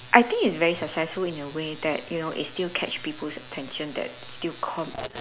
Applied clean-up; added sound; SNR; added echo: none; none; none; none.